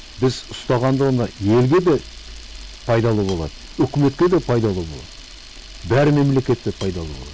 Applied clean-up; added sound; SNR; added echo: none; Camera; 18 dB; none.